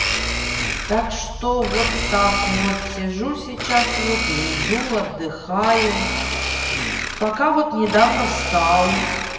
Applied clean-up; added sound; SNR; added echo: none; Domestic sounds, home sounds; 3 dB; reverberation time 1.3 s.